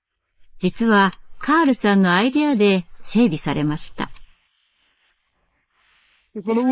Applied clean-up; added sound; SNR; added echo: neural mask model Resemble Enhance denoiser.